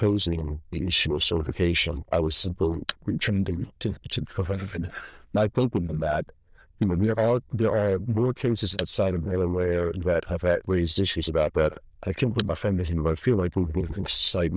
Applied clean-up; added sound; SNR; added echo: neural diffusion model UNIVERSE++.